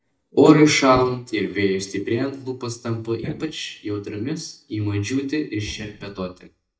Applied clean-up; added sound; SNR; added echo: neural mask model DeepFilterNet 3.